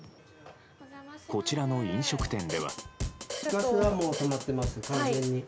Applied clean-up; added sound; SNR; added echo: none; Drum kit; 6 dB; none.